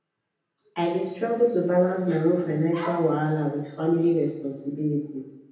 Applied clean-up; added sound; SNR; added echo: none; none; none; reverberation time 0.9 s.